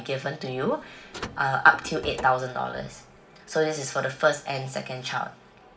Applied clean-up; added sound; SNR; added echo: none; Car; 16 dB; reverberation time 0.8 s.